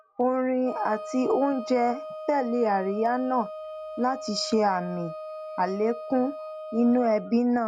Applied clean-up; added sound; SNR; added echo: none; Wind instrument, woodwind instrument; 12 dB; none.